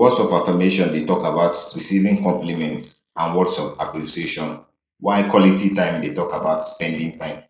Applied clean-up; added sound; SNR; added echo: neural mask model Resemble Enhance denoiser.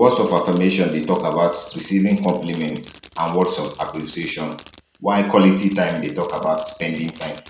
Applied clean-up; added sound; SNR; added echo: none; Fireworks; 20 dB; none.